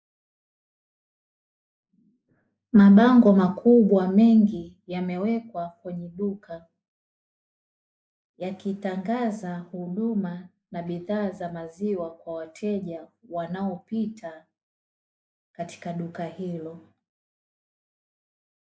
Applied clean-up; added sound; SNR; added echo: neural mask model Resemble Enhance denoiser.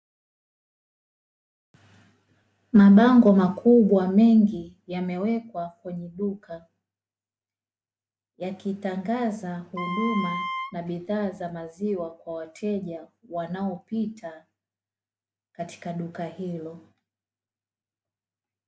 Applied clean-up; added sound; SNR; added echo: none; Wind instrument, woodwind instrument; 8 dB; none.